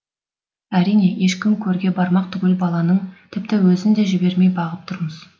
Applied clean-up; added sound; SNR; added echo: none; none; none; none.